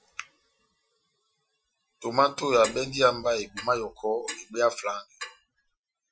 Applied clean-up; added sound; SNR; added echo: classical method Wiener filter.